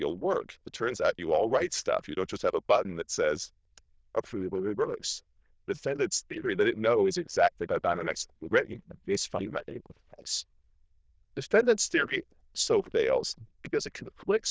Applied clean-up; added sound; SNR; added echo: neural diffusion model UNIVERSE++.